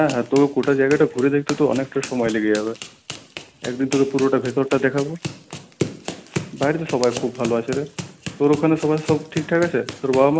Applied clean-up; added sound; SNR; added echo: none; Run; 12 dB; none.